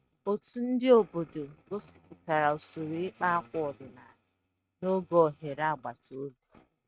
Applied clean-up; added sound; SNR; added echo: neural mask model RNNoise.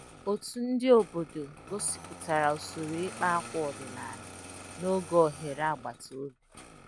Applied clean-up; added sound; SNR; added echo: none; Engine starting; 15 dB; none.